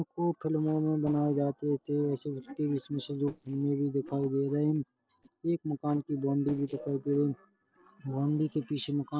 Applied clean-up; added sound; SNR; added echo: neural separator model SepFormer DNS4.